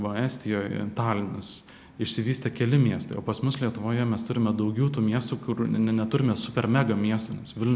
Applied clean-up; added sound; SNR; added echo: none; none; none; none.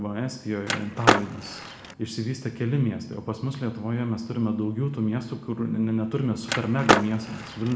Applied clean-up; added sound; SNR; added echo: none; Skateboard; -2 dB; reverberation time 0.6 s.